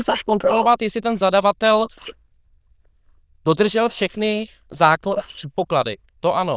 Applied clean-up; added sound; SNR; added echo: neural diffusion model UNIVERSE++.